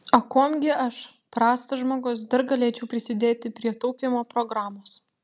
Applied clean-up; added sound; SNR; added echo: none; none; none; none.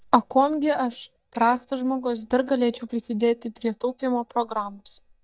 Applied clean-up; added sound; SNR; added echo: neural mask model DeepFilterNet 3.